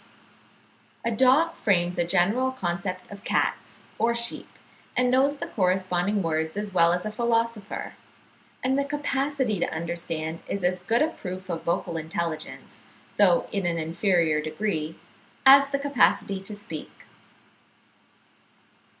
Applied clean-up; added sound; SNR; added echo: none; none; none; none.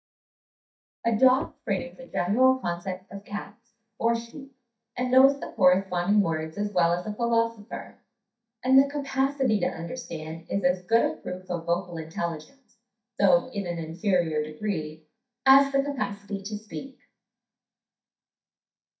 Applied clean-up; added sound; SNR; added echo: neural mask model DeepFilterNet 3.